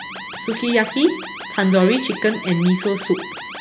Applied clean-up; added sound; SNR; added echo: none; Alarm; 11 dB; none.